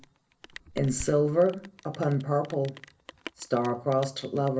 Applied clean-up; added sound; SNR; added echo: none; Rain; 19 dB; reverberation time 0.3 s.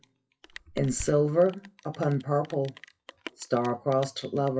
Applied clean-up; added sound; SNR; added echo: classical method WPE with log-MMSE.